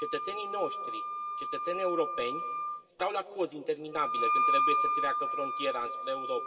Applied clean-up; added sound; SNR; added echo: none; Wind instrument, woodwind instrument; -3 dB; reverberation time 2.8 s.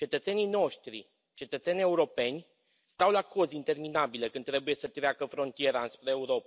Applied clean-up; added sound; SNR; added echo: none; none; none; none.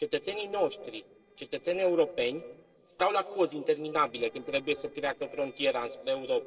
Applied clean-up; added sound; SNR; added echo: neural separator model SepFormer DNS4.